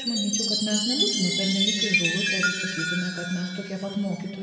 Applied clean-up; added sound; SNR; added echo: none; Chime; -1 dB; reverberation time 1.9 s.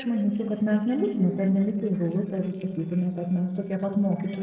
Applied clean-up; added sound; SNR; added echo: neural separator model SepFormer DNS4.